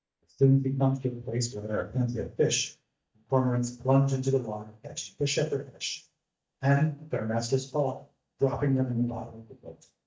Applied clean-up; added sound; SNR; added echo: neural mask model DeepFilterNet 3.